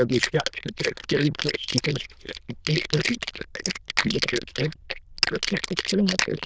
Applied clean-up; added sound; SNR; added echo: neural diffusion model UNIVERSE++.